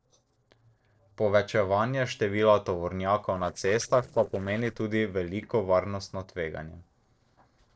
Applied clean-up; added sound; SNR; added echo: neural separator model SepFormer DNS4.